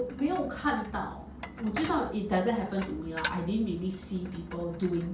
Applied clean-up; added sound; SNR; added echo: none; Dishes, pots, and pans; 13 dB; reverberation time 0.4 s.